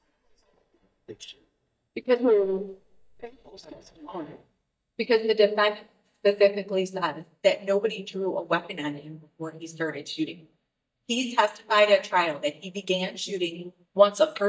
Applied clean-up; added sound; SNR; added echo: neural mask model DeepFilterNet 3.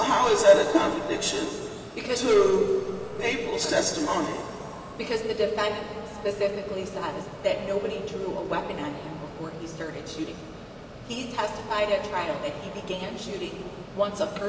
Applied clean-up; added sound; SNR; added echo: none; Mechanisms; 15 dB; reverberation time 2.7 s.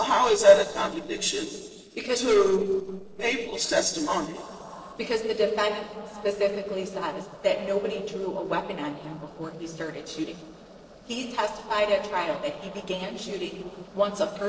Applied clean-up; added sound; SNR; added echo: neural separator model SepFormer DNS4.